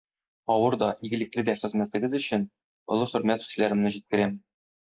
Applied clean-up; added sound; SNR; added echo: neural mask model Resemble Enhance denoiser.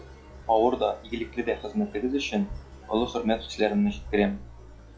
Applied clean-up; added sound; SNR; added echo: classical method log-MMSE.